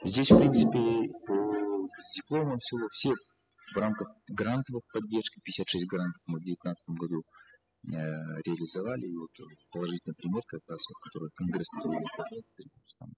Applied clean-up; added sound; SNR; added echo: classical method spectral subtraction.